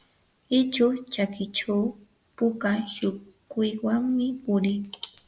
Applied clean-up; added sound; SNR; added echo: none; none; none; none.